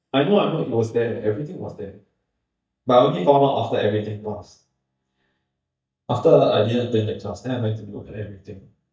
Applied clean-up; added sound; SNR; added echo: neural mask model DeepFilterNet 3.